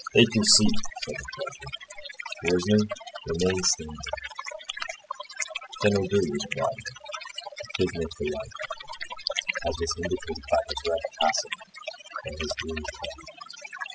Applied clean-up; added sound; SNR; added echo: classical method spectral subtraction.